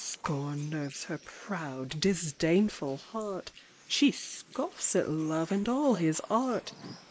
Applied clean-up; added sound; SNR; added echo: neural mask model Resemble Enhance denoiser.